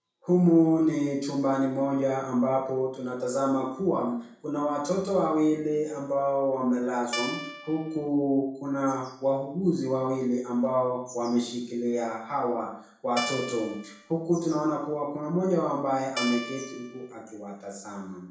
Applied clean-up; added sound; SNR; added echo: none; Guitar; 9 dB; reverberation time 0.6 s.